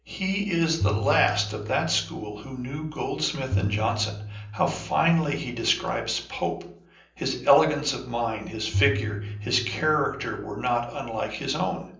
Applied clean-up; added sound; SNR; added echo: none; Bowed string instrument; 6 dB; reverberation time 0.6 s.